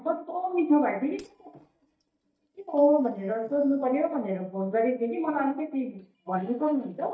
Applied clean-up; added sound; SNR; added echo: neural mask model DeepFilterNet 3.